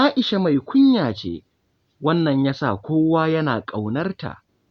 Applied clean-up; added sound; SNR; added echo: none; none; none; none.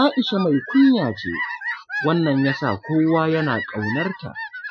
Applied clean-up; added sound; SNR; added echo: classical method Wiener filter.